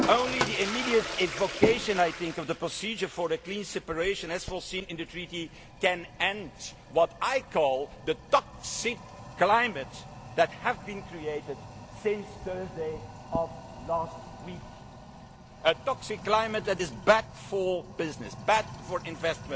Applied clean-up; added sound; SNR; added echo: none; Toilet flush; 10 dB; none.